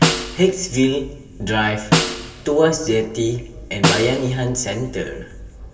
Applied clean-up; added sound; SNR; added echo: none; Snare drum; 3 dB; reverberation time 2.9 s.